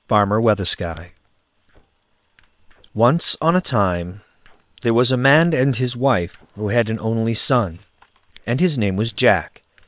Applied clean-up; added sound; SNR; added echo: neural separator model SepFormer WHAM!.